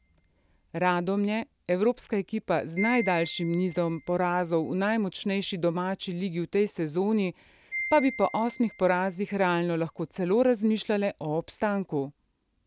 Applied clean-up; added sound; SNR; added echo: none; Wind chime; 17 dB; none.